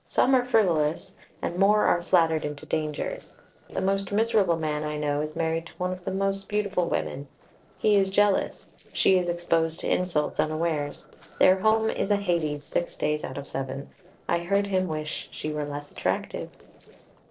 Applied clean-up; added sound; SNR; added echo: neural separator model SepFormer DNS4.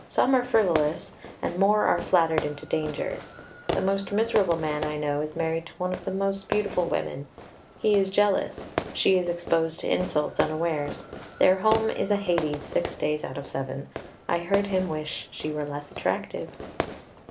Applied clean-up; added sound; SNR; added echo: none; Fireworks; 10 dB; none.